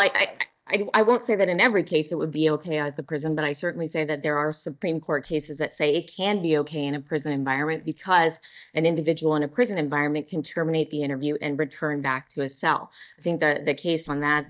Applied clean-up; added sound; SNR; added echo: neural mask model DeepFilterNet 3.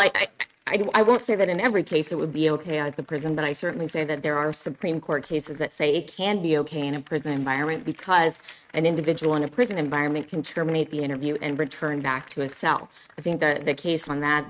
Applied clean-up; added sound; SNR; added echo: neural mask model RNNoise.